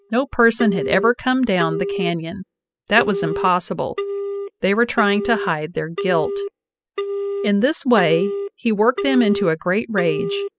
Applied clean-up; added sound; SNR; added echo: classical method spectral subtraction.